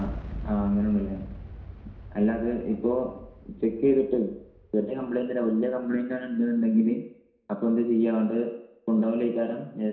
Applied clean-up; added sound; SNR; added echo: none; Boom; 16 dB; reverberation time 0.7 s.